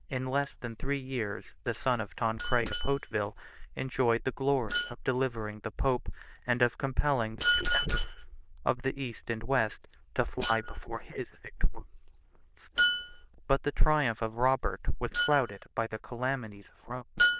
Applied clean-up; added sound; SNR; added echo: neural diffusion model UNIVERSE++.